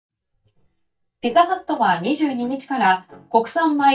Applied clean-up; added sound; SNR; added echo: neural mask model DeepFilterNet 3.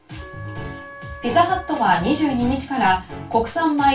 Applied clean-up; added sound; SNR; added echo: none; Wind instrument, woodwind instrument; 18 dB; reverberation time 0.2 s.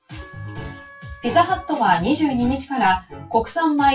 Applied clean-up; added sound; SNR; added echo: classical method WPE with log-MMSE.